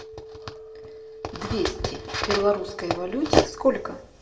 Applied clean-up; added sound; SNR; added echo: none; Telephone; 16 dB; reverberation time 0.2 s.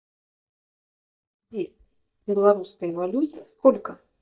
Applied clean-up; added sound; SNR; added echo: neural mask model DeepFilterNet 3.